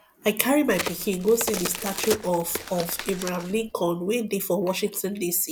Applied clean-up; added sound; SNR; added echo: none; Crack; 8 dB; none.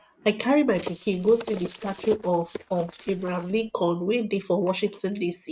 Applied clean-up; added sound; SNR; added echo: neural mask model RNNoise.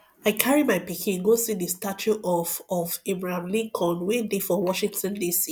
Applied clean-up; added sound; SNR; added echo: none; none; none; none.